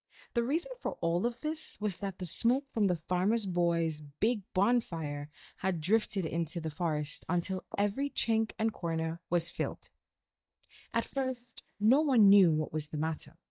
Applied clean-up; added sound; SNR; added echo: neural mask model DeepFilterNet 3.